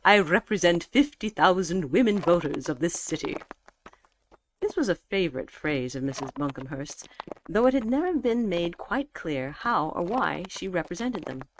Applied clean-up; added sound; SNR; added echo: neural mask model RNNoise.